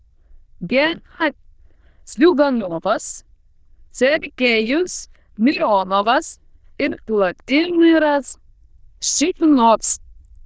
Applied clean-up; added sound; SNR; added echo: neural diffusion model UNIVERSE++.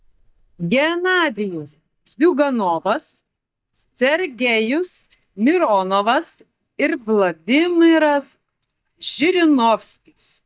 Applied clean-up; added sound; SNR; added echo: neural mask model DeepFilterNet 3.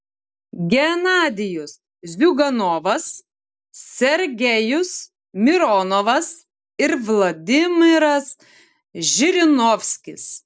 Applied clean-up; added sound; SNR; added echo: none; none; none; none.